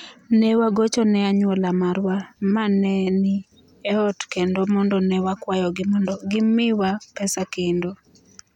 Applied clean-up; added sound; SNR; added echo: none; none; none; none.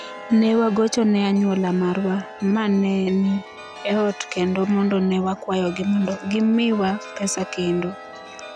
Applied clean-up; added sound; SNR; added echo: none; Chime; 17 dB; none.